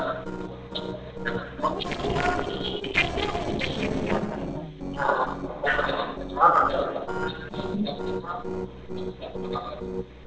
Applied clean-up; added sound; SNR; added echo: neural separator model SepFormer DNS4.